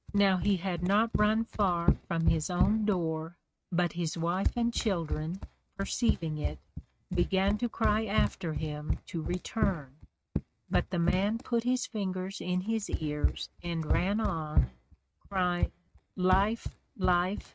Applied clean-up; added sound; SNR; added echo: neural mask model RNNoise.